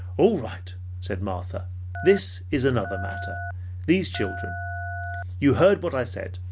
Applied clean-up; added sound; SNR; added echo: none; Telephone; 11 dB; none.